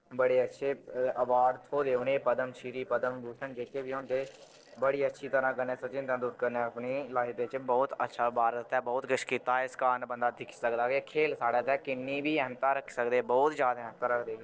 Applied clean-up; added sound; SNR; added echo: neural separator model SepFormer DNS4.